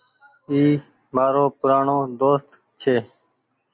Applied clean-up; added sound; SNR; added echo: none; none; none; none.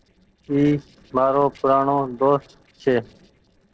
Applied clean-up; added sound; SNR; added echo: neural separator model SepFormer DNS4.